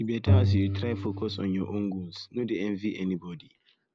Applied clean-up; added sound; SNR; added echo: none; Bowed string instrument; -2 dB; none.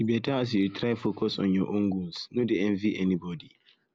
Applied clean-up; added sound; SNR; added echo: none; none; none; none.